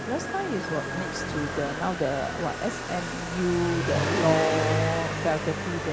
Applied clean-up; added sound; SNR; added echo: none; Motorcycle; 1 dB; none.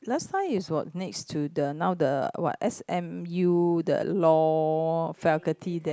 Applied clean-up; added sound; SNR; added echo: none; none; none; none.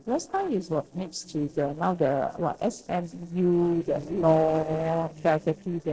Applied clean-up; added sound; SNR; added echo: neural separator model SepFormer DNS4.